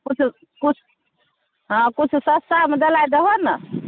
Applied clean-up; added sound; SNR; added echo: none; none; none; none.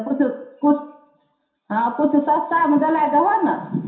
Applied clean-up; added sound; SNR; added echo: none; none; none; reverberation time 0.7 s.